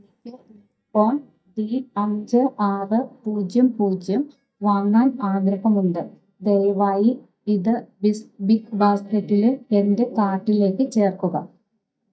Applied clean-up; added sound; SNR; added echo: neural mask model DeepFilterNet 3.